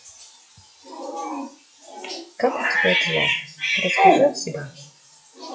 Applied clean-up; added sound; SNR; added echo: classical method WPE with log-MMSE.